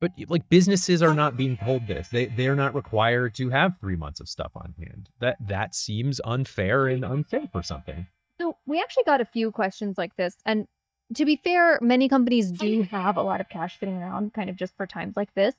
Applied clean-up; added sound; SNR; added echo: neural mask model DeepFilterNet 3.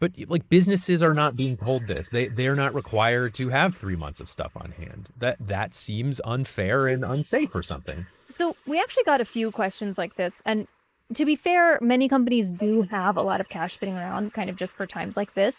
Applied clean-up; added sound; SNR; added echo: neural mask model Resemble Enhance denoiser.